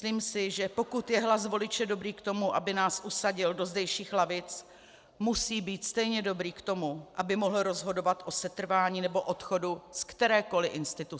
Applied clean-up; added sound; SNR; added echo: none; none; none; none.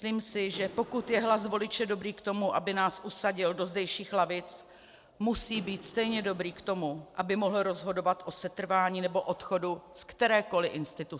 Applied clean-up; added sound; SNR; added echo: none; Engine / Mechanisms; 18 dB; none.